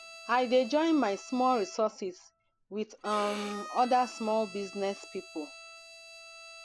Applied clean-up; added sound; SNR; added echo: none; Bowed string instrument; 15 dB; none.